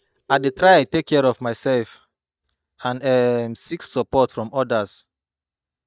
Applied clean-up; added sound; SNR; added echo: neural mask model DeepFilterNet 3.